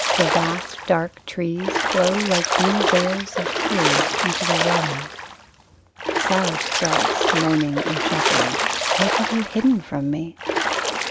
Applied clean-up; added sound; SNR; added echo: none; Splash, splatter; -2 dB; none.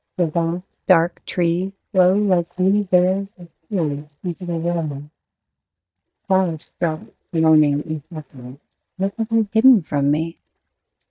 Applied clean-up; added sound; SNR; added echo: neural mask model DeepFilterNet 3.